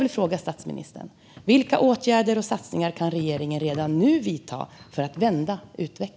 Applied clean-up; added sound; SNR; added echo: none; none; none; none.